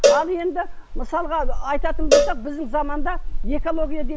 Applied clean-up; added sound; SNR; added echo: none; Fire + Cowbell; -5 dB; none.